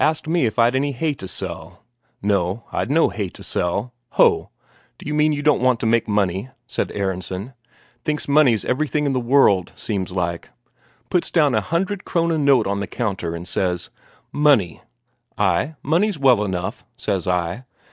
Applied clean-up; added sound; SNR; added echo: none; none; none; none.